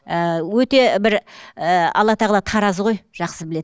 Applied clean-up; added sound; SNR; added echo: none; none; none; none.